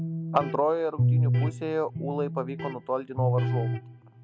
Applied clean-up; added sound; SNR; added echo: none; Electric guitar; -2 dB; none.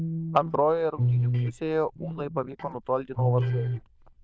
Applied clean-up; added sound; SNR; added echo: neural diffusion model UNIVERSE++.